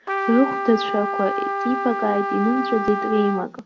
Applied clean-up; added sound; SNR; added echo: none; Trumpet; 3 dB; none.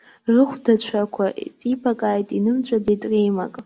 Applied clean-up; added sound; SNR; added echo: none; none; none; none.